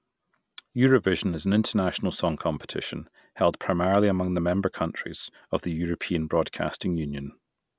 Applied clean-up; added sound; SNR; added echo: none; none; none; none.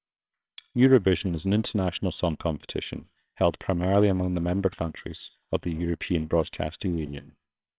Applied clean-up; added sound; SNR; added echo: neural separator model SepFormer WHAMR!.